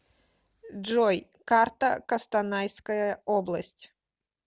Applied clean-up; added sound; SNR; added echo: none; none; none; none.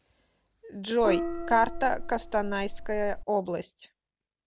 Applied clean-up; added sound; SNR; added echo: none; Gong; 3 dB; none.